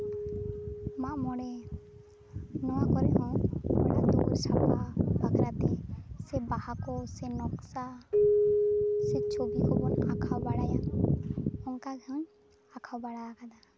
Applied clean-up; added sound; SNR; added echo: none; Keyboard (musical); 4 dB; none.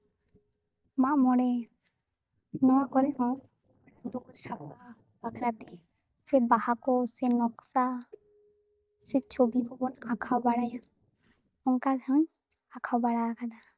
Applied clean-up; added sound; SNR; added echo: neural mask model DeepFilterNet 3.